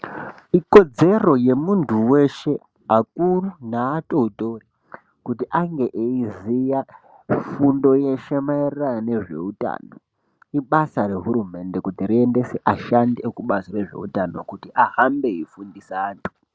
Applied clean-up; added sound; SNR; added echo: none; none; none; none.